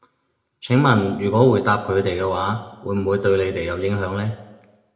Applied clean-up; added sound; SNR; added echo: none; none; none; reverberation time 0.6 s.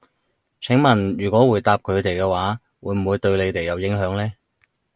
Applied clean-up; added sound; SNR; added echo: none; none; none; none.